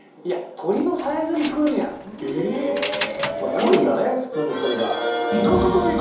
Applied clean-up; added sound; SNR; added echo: none; Keys jangling; 12 dB; reverberation time 2.8 s.